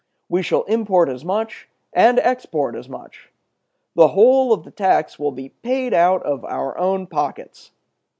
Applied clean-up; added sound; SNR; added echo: none; none; none; none.